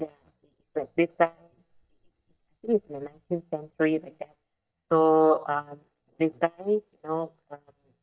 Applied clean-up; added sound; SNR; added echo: neural mask model DeepFilterNet 3.